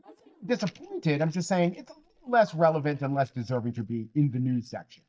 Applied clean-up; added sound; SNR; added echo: neural mask model DeepFilterNet 3.